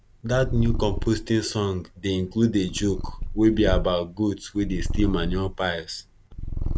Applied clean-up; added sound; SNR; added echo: none; Purr; 4 dB; none.